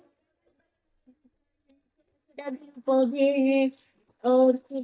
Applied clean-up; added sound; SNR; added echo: neural mask model DeepFilterNet 3.